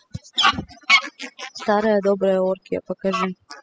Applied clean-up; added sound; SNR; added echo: classical method spectral subtraction.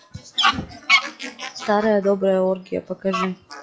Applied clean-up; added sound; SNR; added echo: classical method log-MMSE.